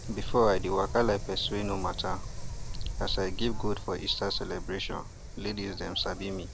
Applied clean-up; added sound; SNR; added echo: none; Wind; 3 dB; none.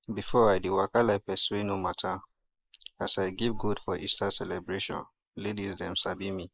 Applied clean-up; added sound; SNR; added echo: neural mask model Resemble Enhance denoiser.